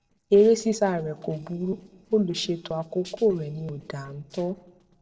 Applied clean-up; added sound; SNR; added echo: neural separator model SepFormer DNS4.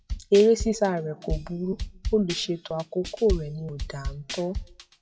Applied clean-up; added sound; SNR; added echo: classical method WPE with log-MMSE.